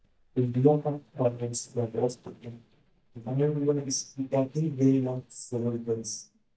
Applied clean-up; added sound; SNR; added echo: neural mask model DeepFilterNet 3.